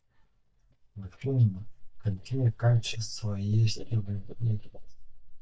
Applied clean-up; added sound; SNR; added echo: neural mask model DeepFilterNet 3.